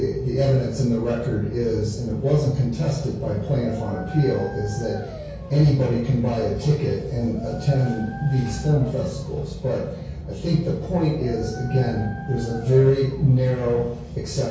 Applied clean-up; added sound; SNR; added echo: none; Dog; 18 dB; reverberation time 0.6 s.